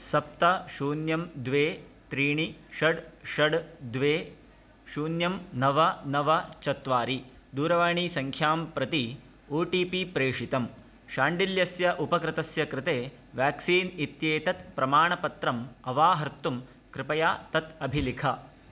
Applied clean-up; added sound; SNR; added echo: none; none; none; none.